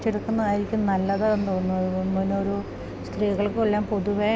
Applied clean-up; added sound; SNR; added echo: none; none; none; none.